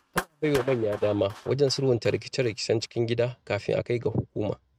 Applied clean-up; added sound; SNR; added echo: neural mask model RNNoise.